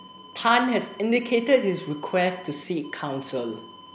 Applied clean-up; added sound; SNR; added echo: none; Alarm; 20 dB; none.